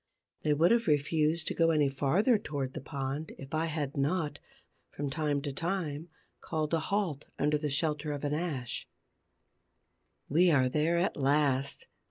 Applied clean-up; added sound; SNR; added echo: none; none; none; none.